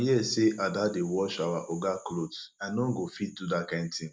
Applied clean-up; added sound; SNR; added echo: none; none; none; none.